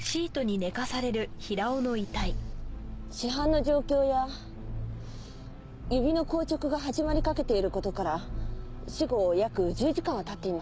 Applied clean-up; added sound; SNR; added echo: none; none; none; none.